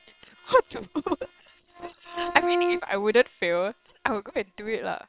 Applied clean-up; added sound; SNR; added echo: neural separator model SepFormer WHAM!.